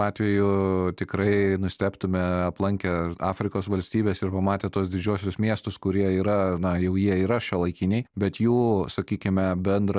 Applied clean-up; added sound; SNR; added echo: none; none; none; none.